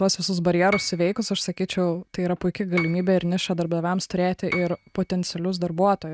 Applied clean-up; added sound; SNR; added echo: neural mask model RNNoise.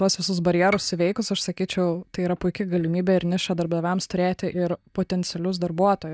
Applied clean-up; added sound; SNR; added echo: neural mask model DeepFilterNet 3.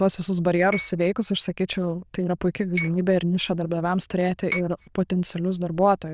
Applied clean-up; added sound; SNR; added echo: neural diffusion model UNIVERSE++.